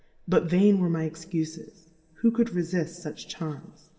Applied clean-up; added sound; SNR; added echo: none; none; none; reverberation time 2.1 s.